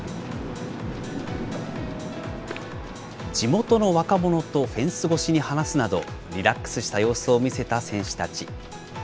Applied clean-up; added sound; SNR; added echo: none; none; none; none.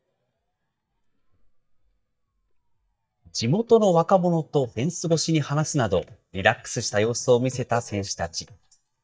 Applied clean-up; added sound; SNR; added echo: neural mask model DeepFilterNet 3.